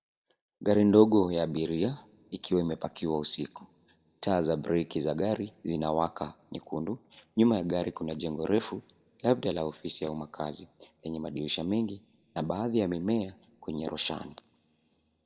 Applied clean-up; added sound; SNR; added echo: none; none; none; reverberation time 0.7 s.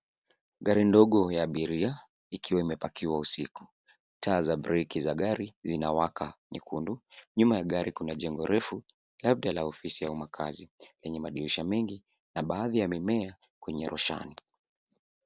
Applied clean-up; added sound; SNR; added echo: none; none; none; none.